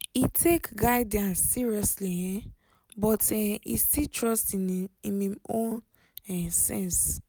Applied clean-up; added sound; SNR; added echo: none; none; none; none.